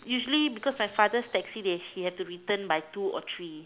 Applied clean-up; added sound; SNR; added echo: none; none; none; none.